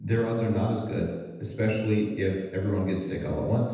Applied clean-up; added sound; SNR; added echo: none; none; none; reverberation time 1.1 s.